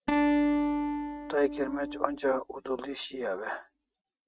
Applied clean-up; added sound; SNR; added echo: neural mask model RNNoise.